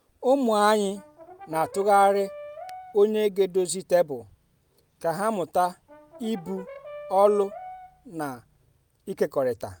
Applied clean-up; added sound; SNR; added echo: none; Brass instrument; 17 dB; none.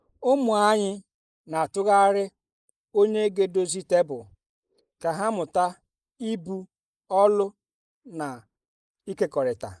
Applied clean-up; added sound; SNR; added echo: neural mask model Resemble Enhance denoiser.